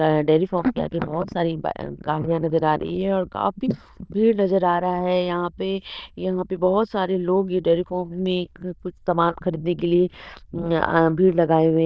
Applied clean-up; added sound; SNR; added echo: neural diffusion model UNIVERSE++.